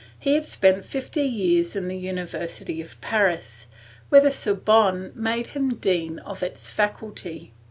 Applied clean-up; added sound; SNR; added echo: none; none; none; none.